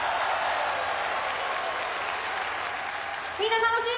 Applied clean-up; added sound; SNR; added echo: none; none; none; none.